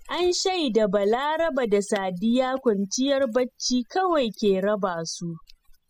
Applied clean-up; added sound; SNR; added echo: classical method spectral subtraction.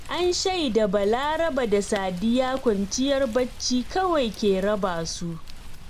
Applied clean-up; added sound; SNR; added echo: none; Rain; 12 dB; none.